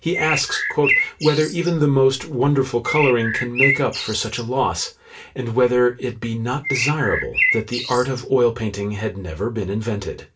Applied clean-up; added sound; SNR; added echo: none; Bird; 3 dB; reverberation time 0.2 s.